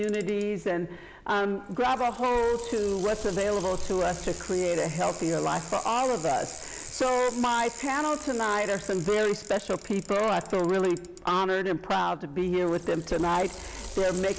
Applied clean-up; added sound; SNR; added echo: none; Bicycle; 14 dB; none.